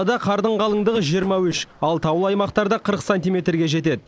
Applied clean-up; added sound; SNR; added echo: neural separator model SepFormer DNS4.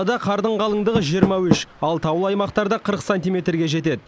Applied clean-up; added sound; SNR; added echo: none; Door; 8 dB; none.